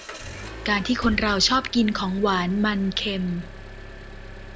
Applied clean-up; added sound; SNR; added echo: none; Liquid + Engine; 12 dB; none.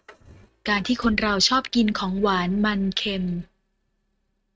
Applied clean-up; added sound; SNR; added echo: neural mask model RNNoise.